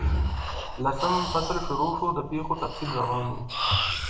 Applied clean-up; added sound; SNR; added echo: none; Breathing; 5 dB; reverberation time 0.7 s.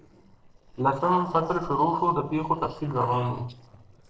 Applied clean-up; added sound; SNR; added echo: neural separator model SepFormer DNS4.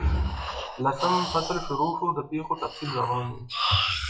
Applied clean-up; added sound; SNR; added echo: classical method WPE with log-MMSE.